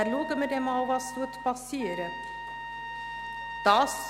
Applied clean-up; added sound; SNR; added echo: none; Trumpet; 8 dB; none.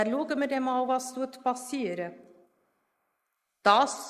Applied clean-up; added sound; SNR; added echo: neural mask model Resemble Enhance denoiser.